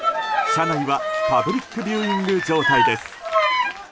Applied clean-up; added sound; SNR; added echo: none; Bowed string instrument; -1 dB; none.